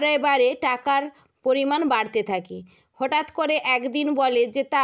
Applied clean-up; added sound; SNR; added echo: none; none; none; none.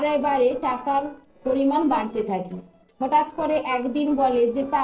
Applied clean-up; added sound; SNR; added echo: neural separator model SepFormer DNS4.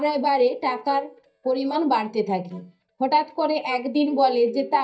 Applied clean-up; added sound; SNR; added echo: neural mask model DeepFilterNet 3.